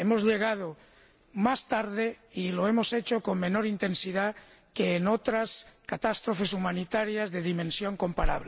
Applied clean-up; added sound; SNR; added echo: none; none; none; none.